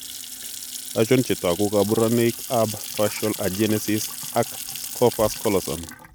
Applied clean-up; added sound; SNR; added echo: none; Sink (filling or washing) / Water tap, faucet / Splash, splatter; 10 dB; none.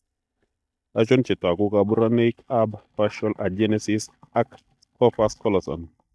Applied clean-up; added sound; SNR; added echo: neural mask model DeepFilterNet 3.